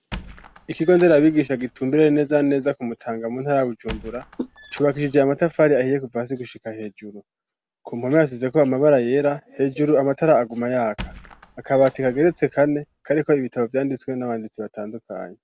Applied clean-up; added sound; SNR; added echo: none; Squeak; 19 dB; none.